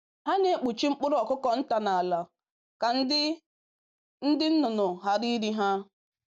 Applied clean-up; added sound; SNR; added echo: none; none; none; none.